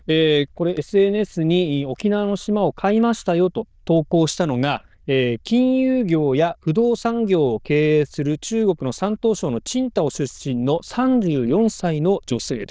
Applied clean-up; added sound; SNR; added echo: neural diffusion model UNIVERSE++.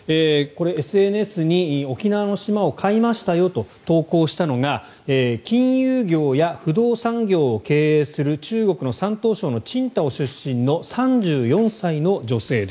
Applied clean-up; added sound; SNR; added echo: none; none; none; none.